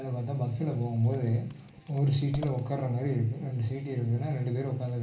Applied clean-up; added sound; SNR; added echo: none; Scissors; 18 dB; reverberation time 0.3 s.